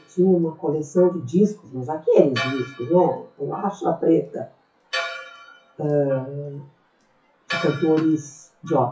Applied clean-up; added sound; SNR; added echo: classical method WPE with log-MMSE.